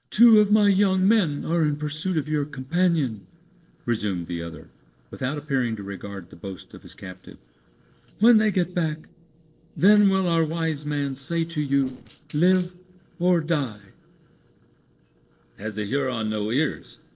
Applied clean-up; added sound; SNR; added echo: neural separator model SepFormer DNS4.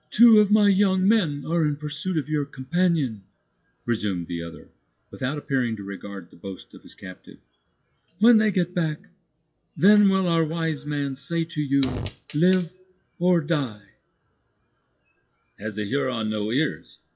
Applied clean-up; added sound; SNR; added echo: classical method WPE with log-MMSE.